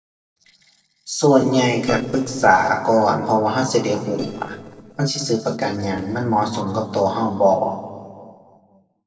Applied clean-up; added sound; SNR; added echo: neural separator model SepFormer DNS4.